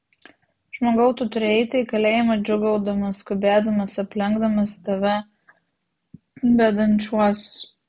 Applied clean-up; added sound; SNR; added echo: none; none; none; none.